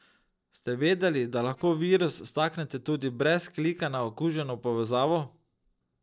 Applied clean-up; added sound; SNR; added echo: neural separator model SepFormer DNS4.